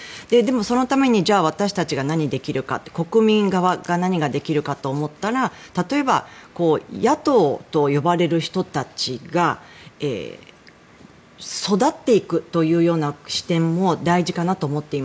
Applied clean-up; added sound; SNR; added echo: none; none; none; none.